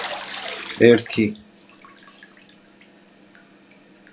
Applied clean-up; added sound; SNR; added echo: none; Bathtub (filling or washing); 14 dB; none.